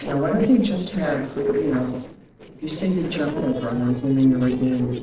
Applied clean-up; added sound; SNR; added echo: neural separator model SepFormer DNS4.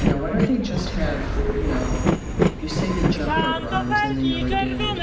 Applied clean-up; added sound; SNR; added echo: none; Train; -4 dB; reverberation time 0.8 s.